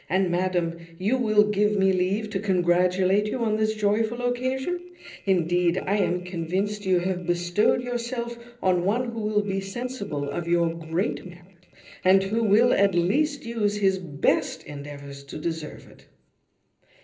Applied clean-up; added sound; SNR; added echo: neural separator model SepFormer DNS4.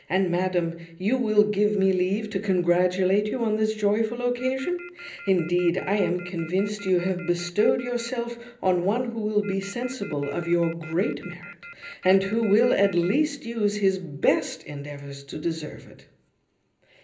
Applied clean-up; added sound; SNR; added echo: none; Telephone; 19 dB; reverberation time 0.5 s.